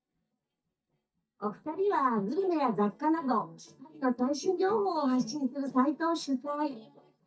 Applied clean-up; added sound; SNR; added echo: neural mask model DeepFilterNet 3.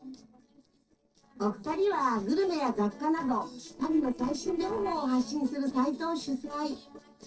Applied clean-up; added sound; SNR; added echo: neural separator model SepFormer DNS4.